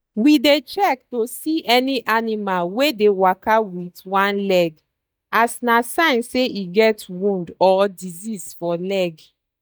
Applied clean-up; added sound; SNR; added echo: neural mask model DeepFilterNet 3.